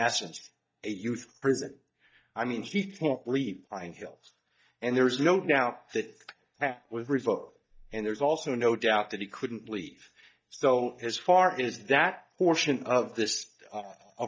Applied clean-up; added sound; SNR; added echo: neural mask model DeepFilterNet 3.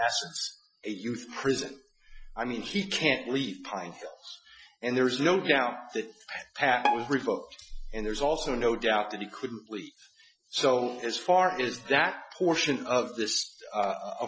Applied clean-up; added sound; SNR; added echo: classical method Wiener filter.